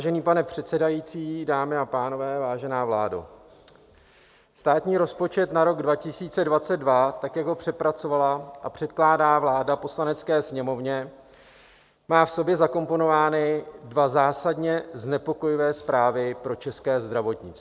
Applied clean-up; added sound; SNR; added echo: none; none; none; none.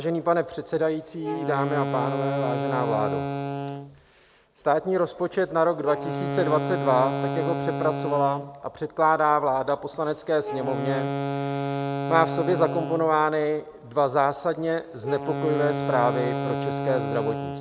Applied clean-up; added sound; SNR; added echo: none; Wind instrument, woodwind instrument; 5 dB; none.